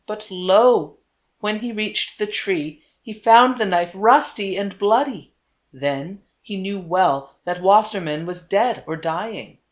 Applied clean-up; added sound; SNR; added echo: none; none; none; none.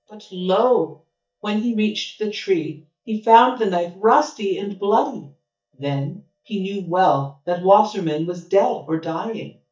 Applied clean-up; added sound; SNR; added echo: neural mask model DeepFilterNet 3.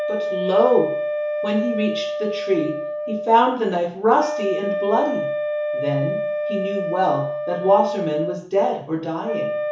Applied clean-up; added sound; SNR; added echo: none; Wind instrument, woodwind instrument; 4 dB; reverberation time 0.7 s.